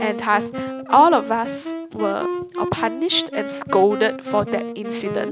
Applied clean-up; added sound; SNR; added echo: none; Wind instrument, woodwind instrument; 7 dB; none.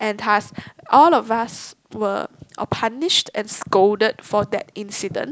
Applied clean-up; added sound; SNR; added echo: none; none; none; none.